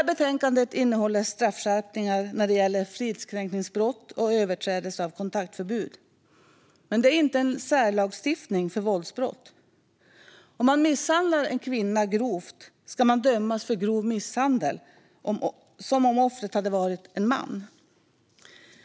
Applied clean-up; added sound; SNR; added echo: none; none; none; none.